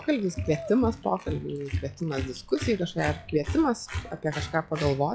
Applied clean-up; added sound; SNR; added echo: classical method log-MMSE.